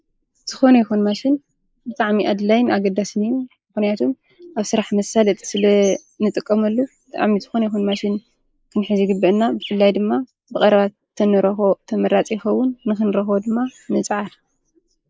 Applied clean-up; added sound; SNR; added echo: neural mask model Resemble Enhance denoiser.